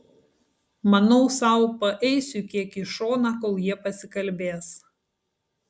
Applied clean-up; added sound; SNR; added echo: none; none; none; none.